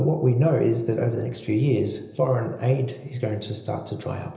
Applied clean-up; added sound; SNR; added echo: none; none; none; reverberation time 1.4 s.